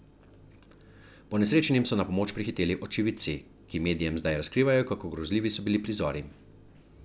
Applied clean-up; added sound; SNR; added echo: none; none; none; none.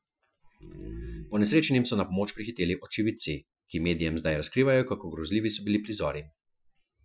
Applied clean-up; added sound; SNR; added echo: classical method Wiener filter.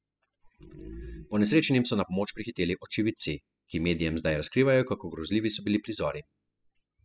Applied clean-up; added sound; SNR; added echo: classical method spectral subtraction.